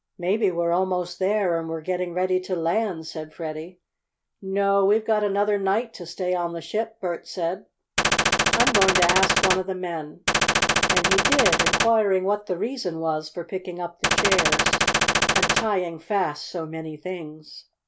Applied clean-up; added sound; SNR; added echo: none; Gunshot, gunfire; -5 dB; none.